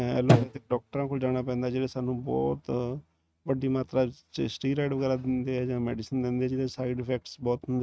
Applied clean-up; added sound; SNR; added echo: neural mask model RNNoise.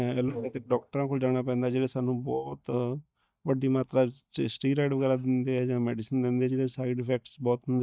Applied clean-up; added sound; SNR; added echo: neural mask model DeepFilterNet 3.